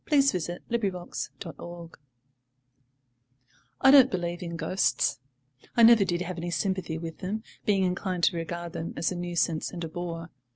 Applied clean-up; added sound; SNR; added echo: none; none; none; none.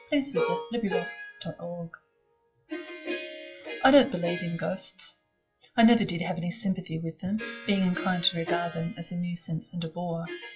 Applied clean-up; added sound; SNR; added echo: classical method WPE with log-MMSE.